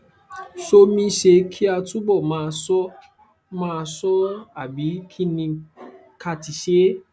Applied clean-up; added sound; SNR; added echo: none; none; none; none.